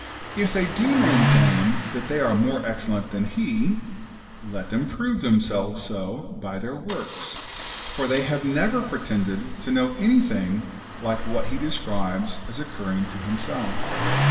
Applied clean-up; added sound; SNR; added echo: none; Engine starting; 6 dB; reverberation time 2.5 s.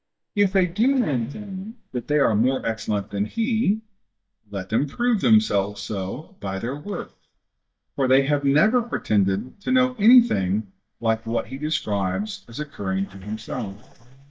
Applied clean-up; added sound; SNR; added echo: neural mask model DeepFilterNet 3.